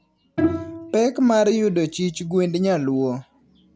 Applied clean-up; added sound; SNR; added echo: none; Bowed string instrument; 8 dB; none.